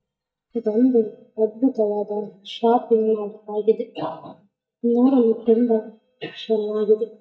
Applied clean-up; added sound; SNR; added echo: neural mask model DeepFilterNet 3.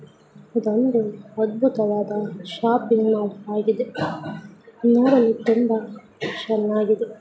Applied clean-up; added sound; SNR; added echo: none; none; none; none.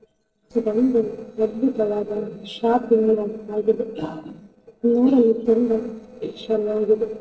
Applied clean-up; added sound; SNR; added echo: neural separator model SepFormer DNS4.